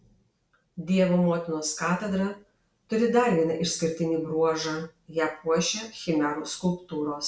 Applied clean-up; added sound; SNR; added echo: none; none; none; none.